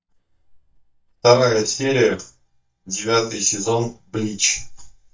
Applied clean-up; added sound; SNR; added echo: neural mask model DeepFilterNet 3.